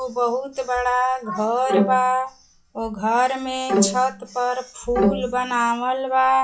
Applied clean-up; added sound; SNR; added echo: classical method log-MMSE.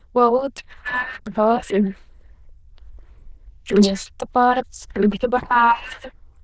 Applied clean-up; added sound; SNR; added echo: neural diffusion model UNIVERSE++.